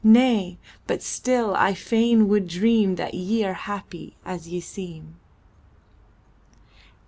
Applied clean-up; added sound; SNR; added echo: none; none; none; none.